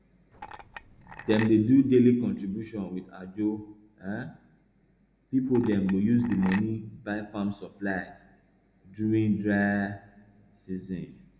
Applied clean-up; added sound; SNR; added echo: none; Chink, clink; 14 dB; reverberation time 0.8 s.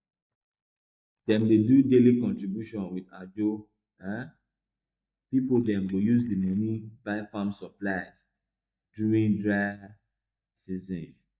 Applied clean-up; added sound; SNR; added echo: neural mask model DeepFilterNet 3.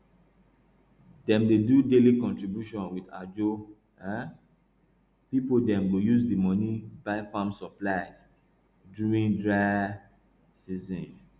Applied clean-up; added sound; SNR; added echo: none; none; none; none.